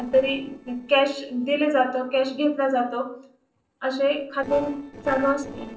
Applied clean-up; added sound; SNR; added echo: neural separator model SepFormer DNS4.